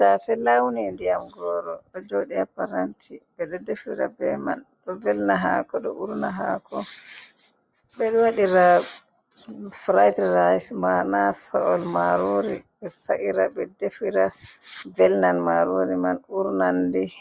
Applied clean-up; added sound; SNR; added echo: none; none; none; none.